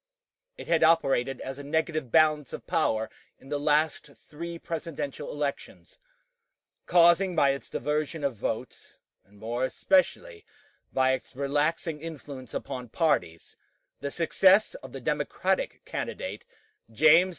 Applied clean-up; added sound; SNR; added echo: none; none; none; none.